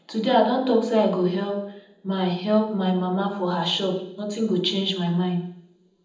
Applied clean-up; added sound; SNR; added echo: none; none; none; reverberation time 0.8 s.